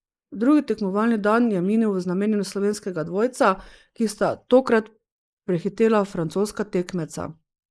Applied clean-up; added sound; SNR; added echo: neural mask model Resemble Enhance denoiser.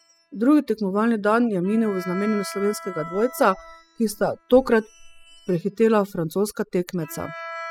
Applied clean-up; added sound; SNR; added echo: classical method spectral subtraction.